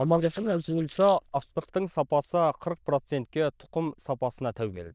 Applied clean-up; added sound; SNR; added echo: neural diffusion model UNIVERSE++.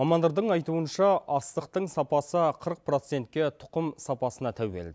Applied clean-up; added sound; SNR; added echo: none; none; none; none.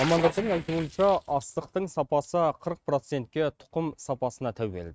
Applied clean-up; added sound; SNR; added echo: neural mask model RNNoise.